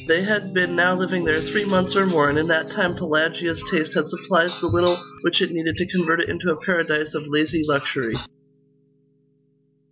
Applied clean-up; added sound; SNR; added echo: none; Piano; 15 dB; none.